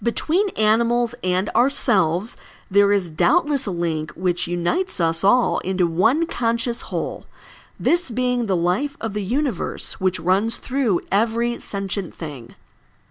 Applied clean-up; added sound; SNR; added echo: none; none; none; none.